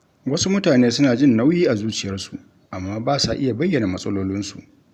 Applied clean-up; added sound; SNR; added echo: none; none; none; none.